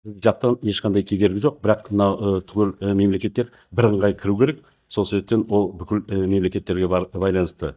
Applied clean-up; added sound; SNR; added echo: neural mask model DeepFilterNet 3.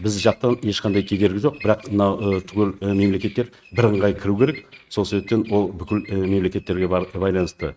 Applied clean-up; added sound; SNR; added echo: neural mask model RNNoise.